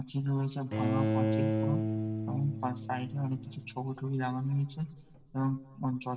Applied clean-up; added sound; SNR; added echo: none; Bowed string instrument; 1 dB; reverberation time 2.1 s.